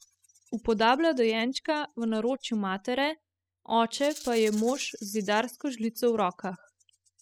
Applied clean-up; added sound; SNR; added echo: classical method spectral subtraction.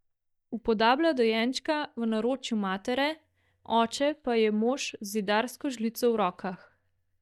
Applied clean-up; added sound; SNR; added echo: neural mask model DeepFilterNet 3.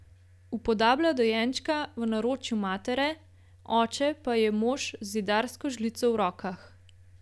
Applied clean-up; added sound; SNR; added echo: none; none; none; none.